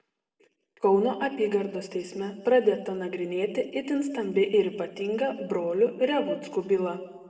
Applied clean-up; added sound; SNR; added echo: none; none; none; reverberation time 1.3 s.